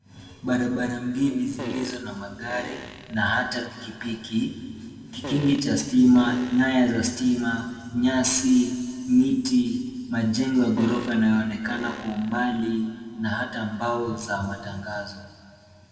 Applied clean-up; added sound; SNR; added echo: none; Fart; 14 dB; reverberation time 2.0 s.